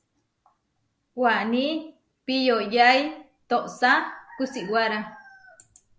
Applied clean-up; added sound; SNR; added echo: none; none; none; none.